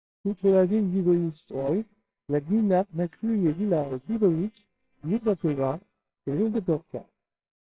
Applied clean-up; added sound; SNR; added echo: neural separator model SepFormer WHAMR!.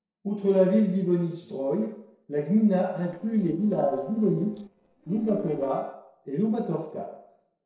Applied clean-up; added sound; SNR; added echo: neural separator model SepFormer DNS4.